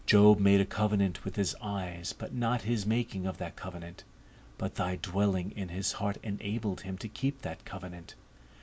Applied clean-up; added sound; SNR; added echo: none; none; none; none.